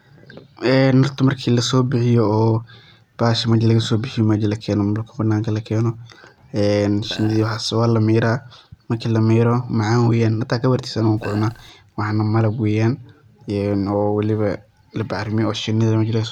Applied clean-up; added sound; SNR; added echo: none; Burping, eructation; 17 dB; none.